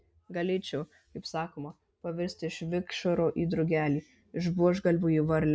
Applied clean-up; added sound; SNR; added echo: none; none; none; none.